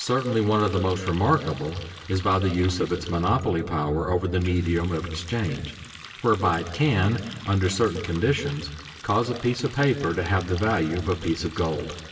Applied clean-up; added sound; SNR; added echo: none; Water tap, faucet; 18 dB; reverberation time 1.4 s.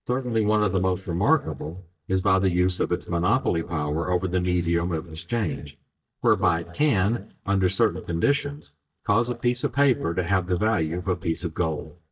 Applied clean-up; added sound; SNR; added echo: neural mask model DeepFilterNet 3.